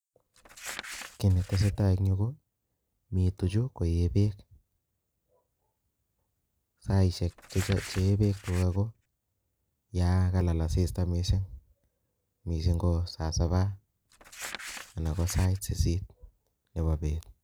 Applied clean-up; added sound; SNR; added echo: none; Crumpling, crinkling; 15 dB; none.